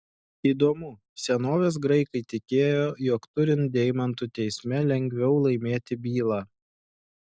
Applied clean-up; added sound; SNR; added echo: none; none; none; none.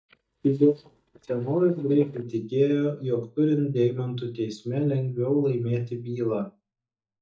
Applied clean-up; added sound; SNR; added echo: neural mask model DeepFilterNet 3.